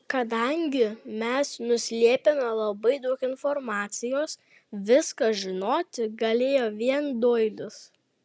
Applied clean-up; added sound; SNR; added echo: none; none; none; none.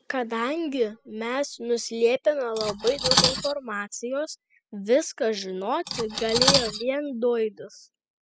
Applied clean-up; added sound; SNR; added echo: classical method spectral subtraction.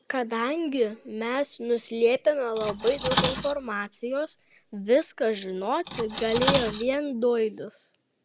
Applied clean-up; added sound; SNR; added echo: none; Cutlery, silverware; 3 dB; none.